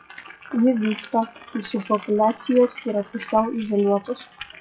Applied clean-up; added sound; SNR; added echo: classical method WPE with log-MMSE.